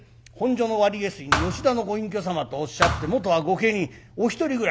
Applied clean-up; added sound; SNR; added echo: none; Thump, thud; 4 dB; none.